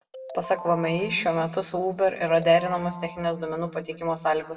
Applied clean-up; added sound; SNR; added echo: none; Ringtone; 16 dB; reverberation time 1.0 s.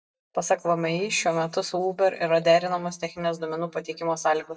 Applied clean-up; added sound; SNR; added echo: neural mask model DeepFilterNet 3.